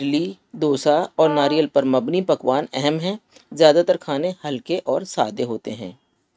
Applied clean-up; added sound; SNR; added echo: neural mask model RNNoise.